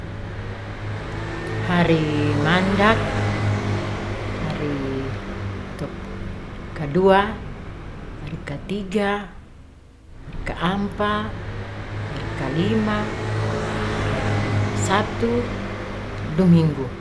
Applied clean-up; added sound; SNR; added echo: none; Car passing by; 2 dB; none.